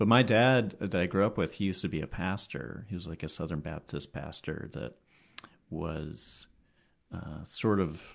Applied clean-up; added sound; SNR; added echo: none; none; none; none.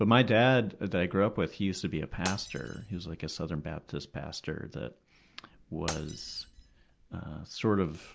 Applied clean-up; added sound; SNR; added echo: none; Shatter; 15 dB; none.